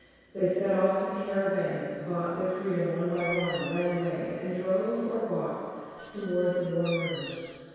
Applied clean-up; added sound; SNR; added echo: none; Bird vocalization, bird call, bird song; 16 dB; reverberation time 2.0 s.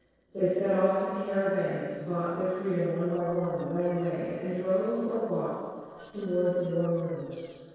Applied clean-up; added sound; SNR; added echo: neural separator model SepFormer DNS4.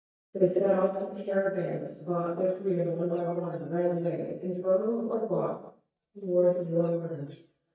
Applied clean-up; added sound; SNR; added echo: neural mask model DeepFilterNet 3.